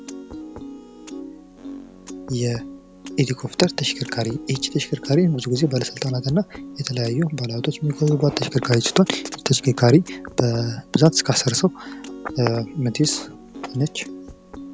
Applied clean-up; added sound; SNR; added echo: none; Piano; 15 dB; none.